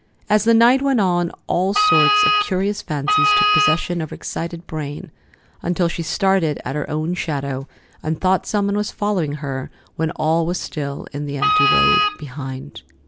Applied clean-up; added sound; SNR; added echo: none; Wind instrument, woodwind instrument; -3 dB; none.